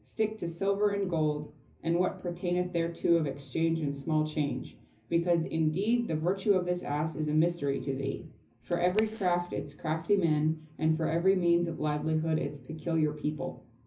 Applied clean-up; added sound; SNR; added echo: none; Crack; 17 dB; reverberation time 0.4 s.